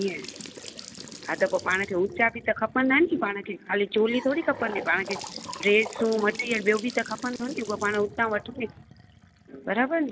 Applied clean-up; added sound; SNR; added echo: none; Trickle, dribble / Bathtub (filling or washing) / Sink (filling or washing) / Gurgling; 15 dB; none.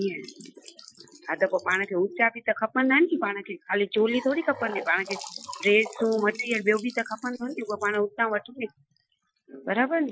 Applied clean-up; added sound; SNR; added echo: classical method Wiener filter.